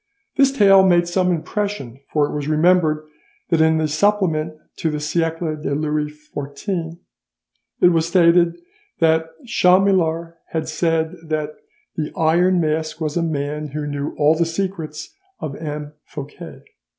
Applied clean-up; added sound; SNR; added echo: none; none; none; none.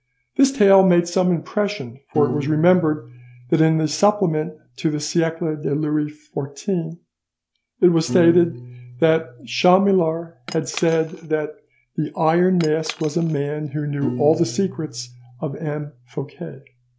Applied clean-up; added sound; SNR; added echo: none; Piano + Cutlery, silverware / Chink, clink; 16 dB; none.